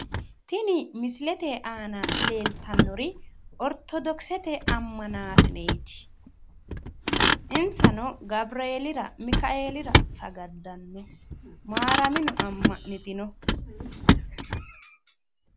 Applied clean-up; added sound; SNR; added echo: none; Motor vehicle (road); -4 dB; none.